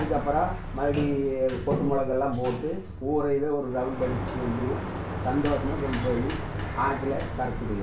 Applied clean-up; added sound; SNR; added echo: none; Sliding door; 5 dB; reverberation time 0.3 s.